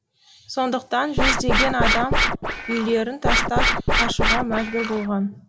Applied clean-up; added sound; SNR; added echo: none; Scratching (performance technique); -4 dB; none.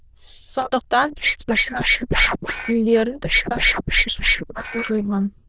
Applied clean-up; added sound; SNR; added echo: neural diffusion model UNIVERSE++.